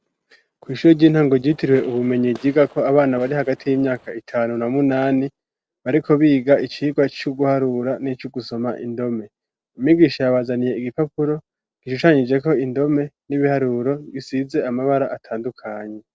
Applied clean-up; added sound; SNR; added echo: neural separator model SepFormer DNS4.